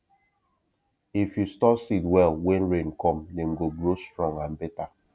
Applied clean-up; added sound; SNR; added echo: none; none; none; none.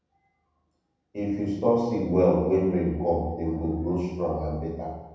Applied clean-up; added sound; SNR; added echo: none; none; none; reverberation time 1.1 s.